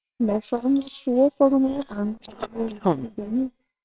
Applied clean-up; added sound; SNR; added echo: neural separator model SepFormer WHAMR!.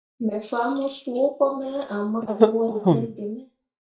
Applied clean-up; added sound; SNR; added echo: neural mask model DeepFilterNet 3.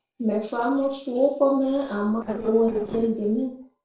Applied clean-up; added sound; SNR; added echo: neural separator model SepFormer DNS4.